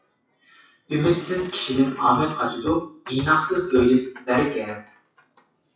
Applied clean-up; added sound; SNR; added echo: classical method WPE with log-MMSE.